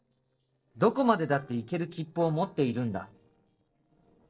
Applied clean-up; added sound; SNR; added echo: neural separator model SepFormer DNS4.